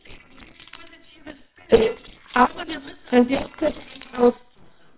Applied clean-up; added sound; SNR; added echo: neural separator model SepFormer WHAMR!.